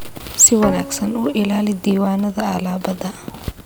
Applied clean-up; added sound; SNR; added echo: none; Bowed string instrument; 14 dB; none.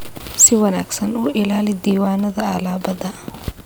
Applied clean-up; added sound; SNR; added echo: none; none; none; none.